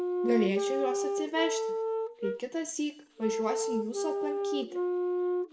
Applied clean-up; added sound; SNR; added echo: none; Wind instrument, woodwind instrument; -2 dB; reverberation time 0.5 s.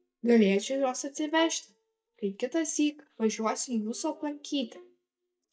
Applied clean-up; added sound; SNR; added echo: neural mask model DeepFilterNet 3.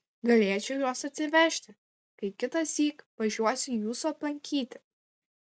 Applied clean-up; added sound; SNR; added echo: none; none; none; none.